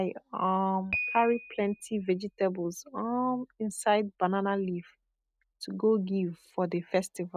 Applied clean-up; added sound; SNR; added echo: none; Piano; 15 dB; none.